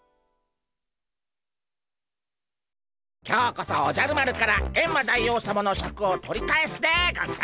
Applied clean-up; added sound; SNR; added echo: none; none; none; none.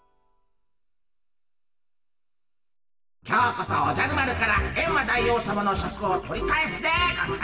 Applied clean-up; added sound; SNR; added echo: none; none; none; reverberation time 1.2 s.